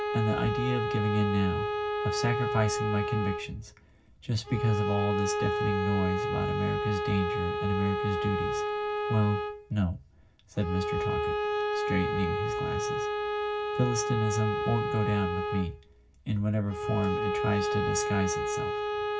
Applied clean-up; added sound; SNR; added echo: none; Bowed string instrument; 0 dB; reverberation time 0.4 s.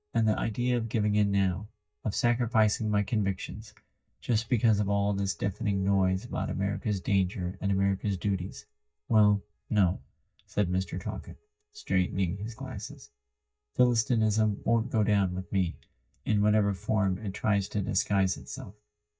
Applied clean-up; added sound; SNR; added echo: neural mask model DeepFilterNet 3.